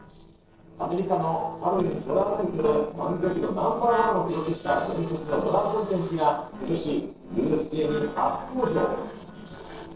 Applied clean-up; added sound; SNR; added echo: neural separator model SepFormer DNS4.